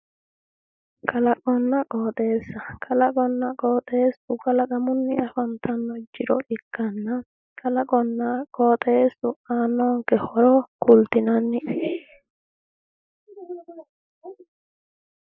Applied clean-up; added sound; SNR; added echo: neural mask model Resemble Enhance denoiser.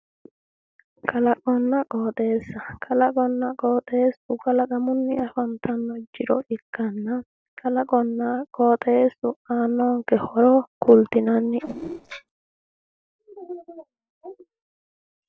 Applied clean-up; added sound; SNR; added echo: neural separator model SepFormer DNS4.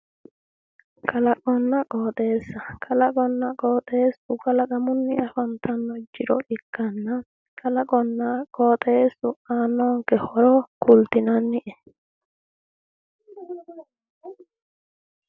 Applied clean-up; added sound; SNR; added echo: none; none; none; none.